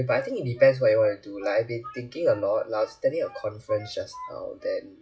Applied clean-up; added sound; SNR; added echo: classical method WPE with log-MMSE.